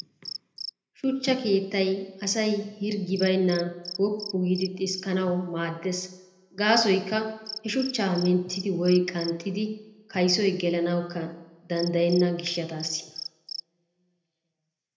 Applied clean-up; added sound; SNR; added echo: none; Cricket; 16 dB; reverberation time 0.7 s.